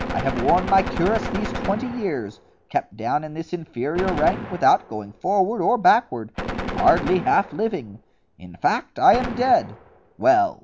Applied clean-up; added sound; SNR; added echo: none; Gunshot, gunfire; 9 dB; none.